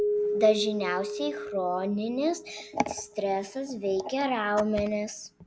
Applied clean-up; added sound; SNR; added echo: none; Keyboard (musical); 6 dB; none.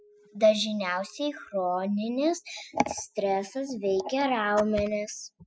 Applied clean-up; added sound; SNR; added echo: classical method spectral subtraction.